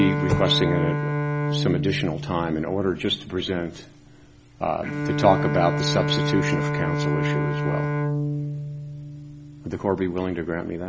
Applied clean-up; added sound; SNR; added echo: none; Bowed string instrument; 1 dB; none.